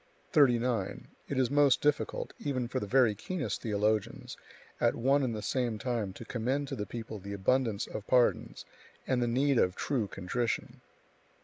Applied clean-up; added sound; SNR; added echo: none; none; none; none.